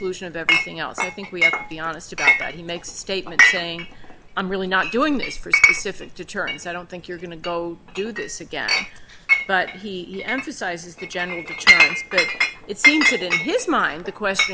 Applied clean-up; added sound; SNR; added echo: none; Chink, clink; -4 dB; none.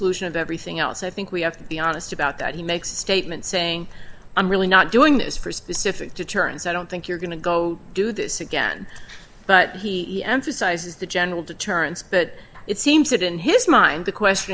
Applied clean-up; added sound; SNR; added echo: none; none; none; none.